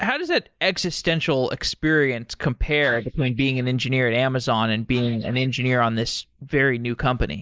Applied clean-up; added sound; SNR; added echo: neural mask model Resemble Enhance denoiser.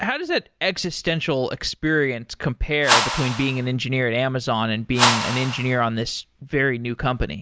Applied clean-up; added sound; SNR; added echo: none; Whoosh, swoosh, swish; 0 dB; none.